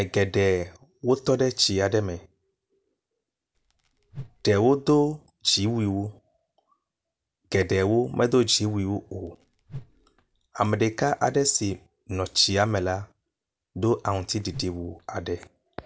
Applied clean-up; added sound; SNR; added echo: none; Whoosh, swoosh, swish; 19 dB; none.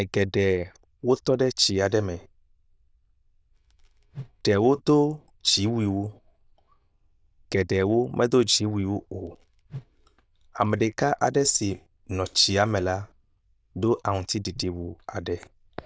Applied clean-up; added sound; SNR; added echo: neural diffusion model UNIVERSE++.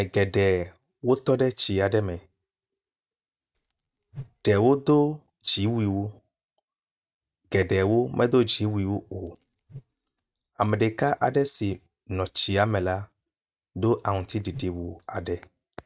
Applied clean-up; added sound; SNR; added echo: neural mask model RNNoise.